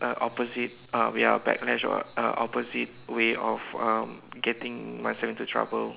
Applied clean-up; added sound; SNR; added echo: none; none; none; none.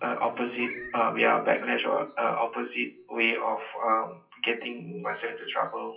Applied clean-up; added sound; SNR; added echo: classical method WPE with log-MMSE.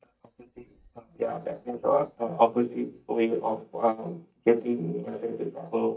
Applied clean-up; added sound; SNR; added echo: neural mask model DeepFilterNet 3.